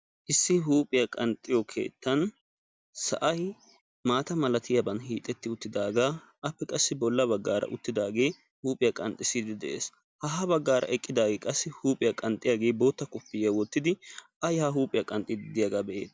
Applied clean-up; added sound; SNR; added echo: none; none; none; none.